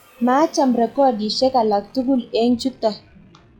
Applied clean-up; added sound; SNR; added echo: classical method log-MMSE.